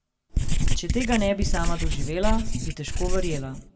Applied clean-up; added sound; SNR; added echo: none; Writing; -5 dB; reverberation time 0.7 s.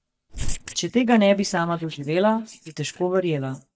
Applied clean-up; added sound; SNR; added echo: neural mask model DeepFilterNet 3.